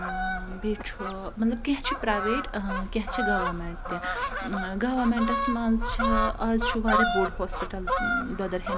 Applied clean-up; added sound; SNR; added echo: none; Fowl; 1 dB; none.